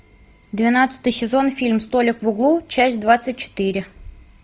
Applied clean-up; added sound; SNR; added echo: none; none; none; none.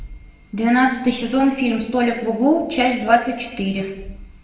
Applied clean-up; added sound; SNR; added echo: none; none; none; reverberation time 0.9 s.